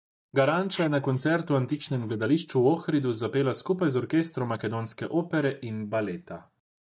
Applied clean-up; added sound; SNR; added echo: neural mask model DeepFilterNet 3.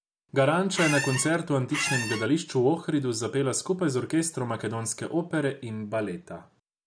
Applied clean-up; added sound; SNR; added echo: none; Squeak; 3 dB; none.